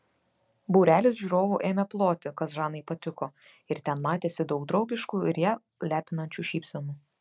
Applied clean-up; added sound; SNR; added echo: none; none; none; none.